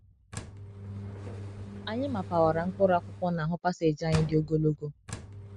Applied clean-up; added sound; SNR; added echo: none; Engine; 11 dB; none.